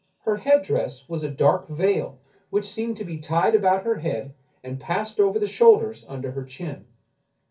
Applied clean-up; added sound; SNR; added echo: none; none; none; reverberation time 0.3 s.